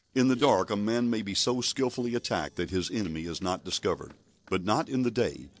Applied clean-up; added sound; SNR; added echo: neural separator model SepFormer DNS4.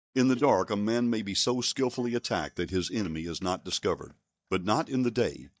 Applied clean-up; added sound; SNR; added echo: neural mask model DeepFilterNet 3.